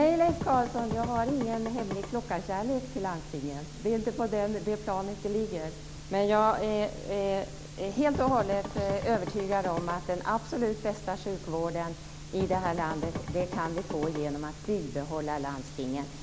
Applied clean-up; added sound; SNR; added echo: none; Drum / Drum kit; 8 dB; none.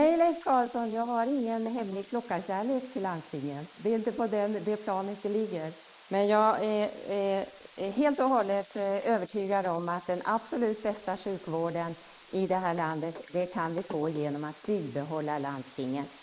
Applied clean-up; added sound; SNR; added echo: neural mask model Resemble Enhance denoiser.